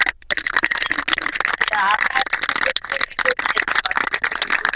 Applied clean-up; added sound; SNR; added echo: neural diffusion model UNIVERSE++.